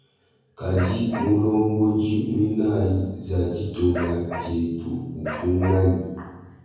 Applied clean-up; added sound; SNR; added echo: none; Bark; 12 dB; reverberation time 1.3 s.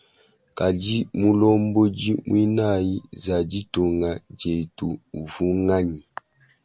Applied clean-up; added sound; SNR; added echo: none; none; none; none.